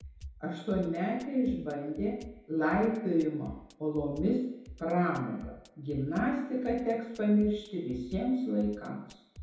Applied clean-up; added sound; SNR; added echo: none; Drum kit; 19 dB; reverberation time 1.9 s.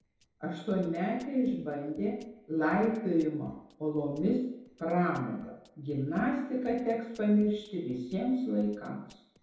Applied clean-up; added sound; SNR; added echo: neural separator model SepFormer DNS4.